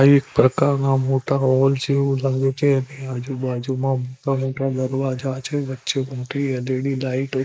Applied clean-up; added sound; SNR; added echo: neural mask model Resemble Enhance denoiser.